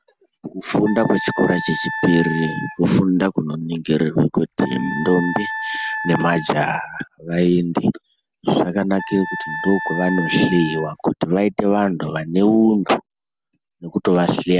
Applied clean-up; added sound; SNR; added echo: none; Wind instrument, woodwind instrument; 9 dB; none.